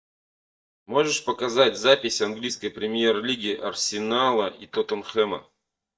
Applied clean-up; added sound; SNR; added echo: neural mask model DeepFilterNet 3.